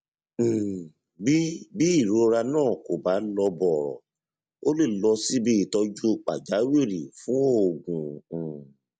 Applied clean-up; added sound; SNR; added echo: none; none; none; none.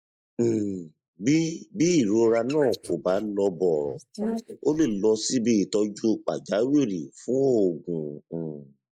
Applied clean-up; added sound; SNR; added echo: neural mask model Resemble Enhance denoiser.